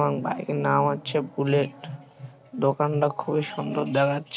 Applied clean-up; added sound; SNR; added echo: none; none; none; none.